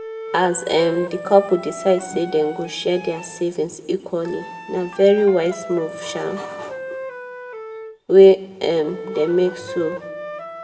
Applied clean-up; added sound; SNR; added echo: none; Wind instrument, woodwind instrument; 13 dB; reverberation time 1.0 s.